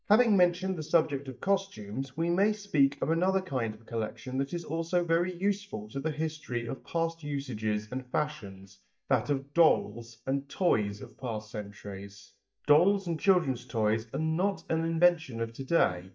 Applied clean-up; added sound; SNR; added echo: neural mask model DeepFilterNet 3.